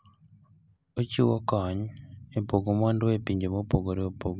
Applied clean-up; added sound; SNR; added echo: none; none; none; none.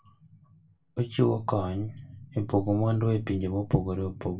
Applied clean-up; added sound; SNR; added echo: none; none; none; reverberation time 0.2 s.